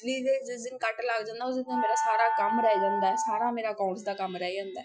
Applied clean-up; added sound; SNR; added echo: classical method Wiener filter.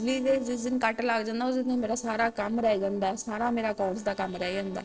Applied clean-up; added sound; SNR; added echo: neural separator model SepFormer DNS4.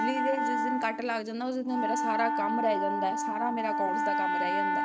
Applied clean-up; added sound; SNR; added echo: neural mask model RNNoise.